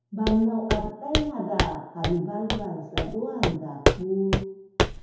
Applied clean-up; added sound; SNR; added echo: none; Walk, footsteps; 0 dB; reverberation time 1.0 s.